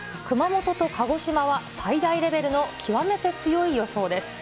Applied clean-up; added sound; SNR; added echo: none; none; none; none.